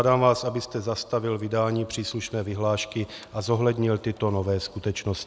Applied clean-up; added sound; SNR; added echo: none; none; none; none.